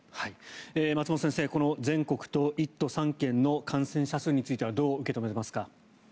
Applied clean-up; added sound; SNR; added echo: none; none; none; none.